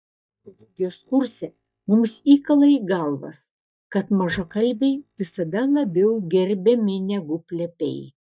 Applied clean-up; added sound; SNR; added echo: neural mask model DeepFilterNet 3.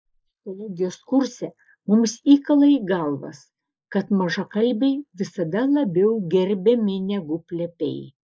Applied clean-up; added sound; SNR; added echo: neural mask model Resemble Enhance denoiser.